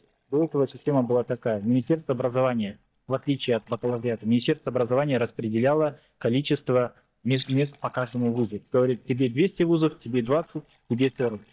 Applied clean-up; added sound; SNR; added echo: neural mask model DeepFilterNet 3.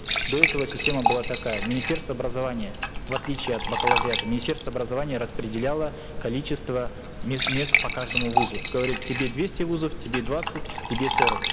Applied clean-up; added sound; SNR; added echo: none; Fill (with liquid) / Trickle, dribble / Glass; -2 dB; none.